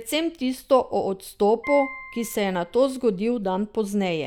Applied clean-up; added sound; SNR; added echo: none; Piano; 15 dB; none.